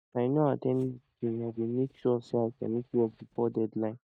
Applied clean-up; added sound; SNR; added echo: neural mask model DeepFilterNet 3.